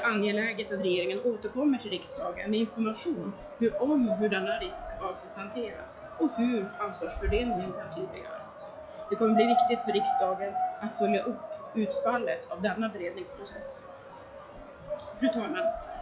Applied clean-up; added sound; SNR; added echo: classical method log-MMSE.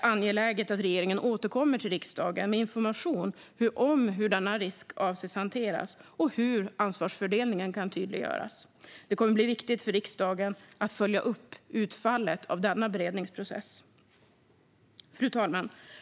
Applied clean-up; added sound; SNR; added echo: none; none; none; none.